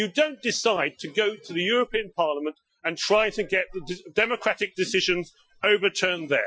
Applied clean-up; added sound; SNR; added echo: classical method Wiener filter.